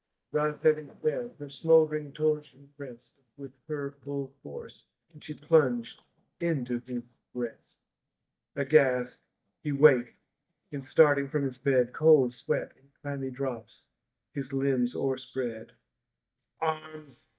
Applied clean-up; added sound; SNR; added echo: neural mask model DeepFilterNet 3.